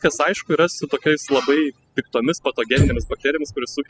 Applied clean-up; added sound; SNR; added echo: classical method spectral subtraction.